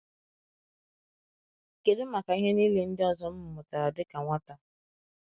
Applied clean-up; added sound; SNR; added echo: none; none; none; none.